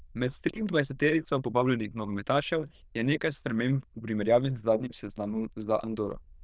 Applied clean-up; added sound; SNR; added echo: neural diffusion model UNIVERSE++.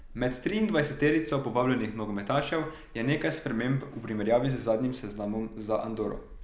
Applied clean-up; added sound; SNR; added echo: none; Gull, seagull; 19 dB; none.